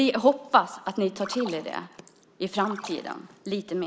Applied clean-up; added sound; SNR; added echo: none; Splash, splatter; 16 dB; none.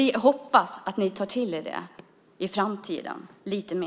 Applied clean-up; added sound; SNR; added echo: none; none; none; none.